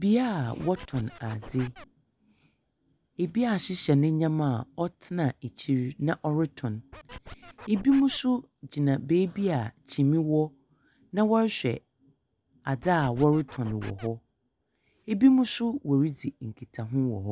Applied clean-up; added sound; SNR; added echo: none; Scratching (performance technique); 18 dB; none.